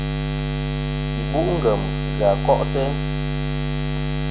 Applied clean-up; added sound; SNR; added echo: none; Buzz; -2 dB; none.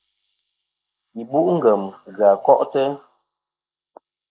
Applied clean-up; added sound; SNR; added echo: neural mask model Resemble Enhance denoiser.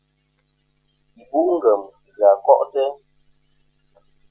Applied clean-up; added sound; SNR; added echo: classical method Wiener filter.